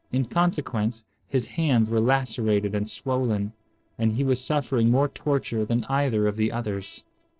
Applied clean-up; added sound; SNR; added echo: neural separator model SepFormer DNS4.